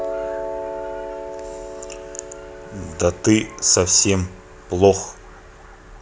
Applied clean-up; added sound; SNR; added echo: none; Piano; 11 dB; none.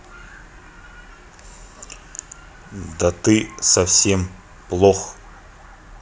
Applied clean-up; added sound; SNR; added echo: none; none; none; none.